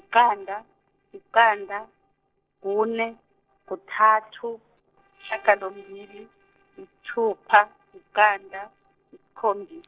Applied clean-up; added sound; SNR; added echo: neural separator model SepFormer DNS4.